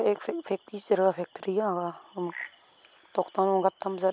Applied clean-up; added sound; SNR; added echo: none; none; none; none.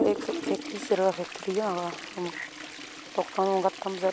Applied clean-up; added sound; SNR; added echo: none; Toilet flush; 8 dB; none.